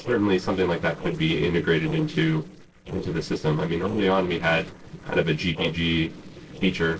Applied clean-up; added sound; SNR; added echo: neural separator model SepFormer DNS4.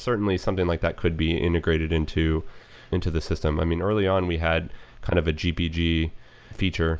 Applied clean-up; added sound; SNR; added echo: none; none; none; none.